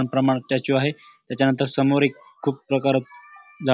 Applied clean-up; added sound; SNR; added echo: none; none; none; none.